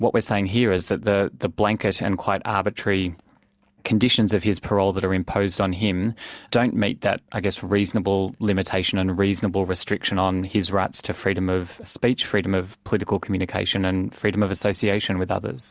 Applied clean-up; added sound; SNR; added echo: none; none; none; none.